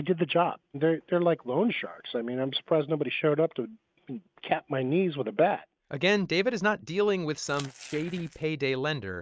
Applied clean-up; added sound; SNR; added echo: neural mask model RNNoise.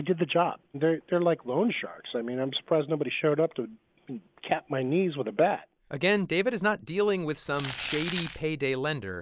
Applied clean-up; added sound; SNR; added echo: none; Crumpling, crinkling; 7 dB; none.